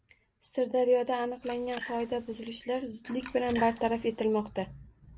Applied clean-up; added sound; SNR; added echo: neural mask model Resemble Enhance denoiser.